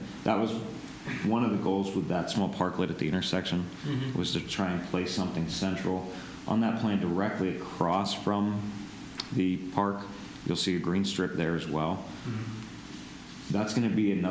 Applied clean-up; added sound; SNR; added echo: none; none; none; none.